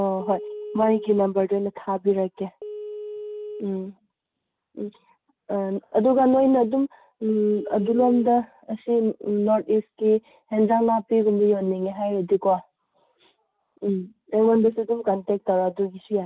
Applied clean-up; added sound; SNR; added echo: none; Telephone; 11 dB; none.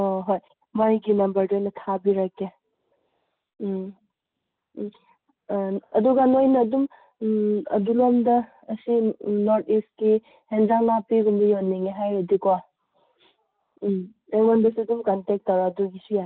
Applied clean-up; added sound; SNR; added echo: none; none; none; none.